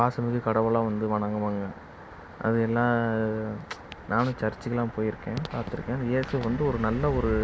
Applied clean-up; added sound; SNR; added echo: none; none; none; none.